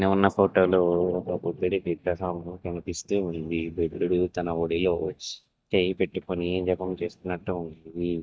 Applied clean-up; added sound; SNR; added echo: neural mask model DeepFilterNet 3.